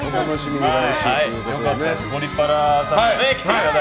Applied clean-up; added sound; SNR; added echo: none; none; none; none.